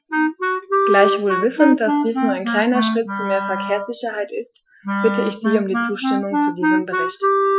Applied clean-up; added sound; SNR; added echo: classical method Wiener filter.